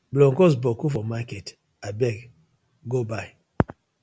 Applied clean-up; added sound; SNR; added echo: none; none; none; none.